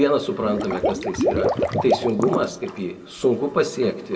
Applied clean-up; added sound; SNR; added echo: none; Water / Liquid; 3 dB; reverberation time 0.9 s.